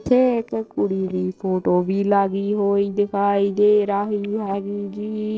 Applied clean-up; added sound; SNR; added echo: neural separator model SepFormer DNS4.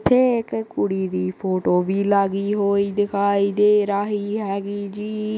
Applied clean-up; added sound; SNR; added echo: none; none; none; none.